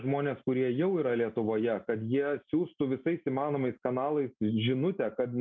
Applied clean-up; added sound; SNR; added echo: none; none; none; none.